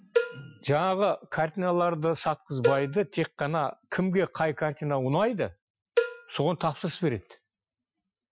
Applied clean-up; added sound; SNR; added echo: classical method Wiener filter.